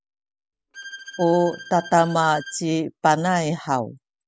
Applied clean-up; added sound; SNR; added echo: none; Bowed string instrument; 17 dB; none.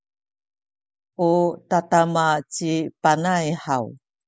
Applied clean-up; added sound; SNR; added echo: none; none; none; none.